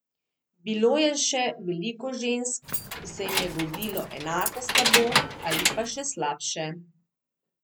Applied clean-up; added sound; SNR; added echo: none; Keys jangling; -1 dB; none.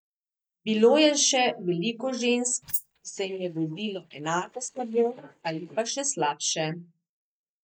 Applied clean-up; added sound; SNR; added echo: neural mask model DeepFilterNet 3.